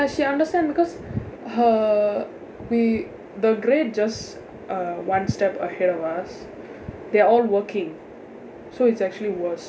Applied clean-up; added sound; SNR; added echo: none; none; none; none.